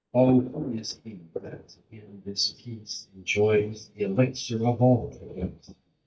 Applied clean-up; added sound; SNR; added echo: neural mask model DeepFilterNet 3.